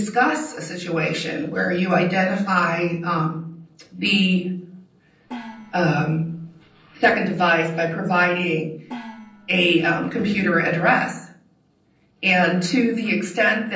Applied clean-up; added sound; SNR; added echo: neural separator model SepFormer DNS4.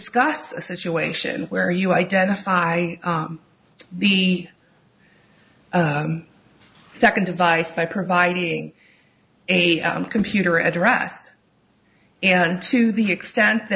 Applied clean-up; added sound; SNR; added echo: none; none; none; none.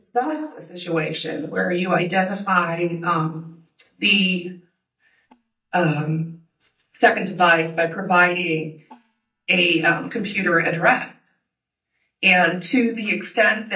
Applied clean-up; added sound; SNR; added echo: neural mask model DeepFilterNet 3.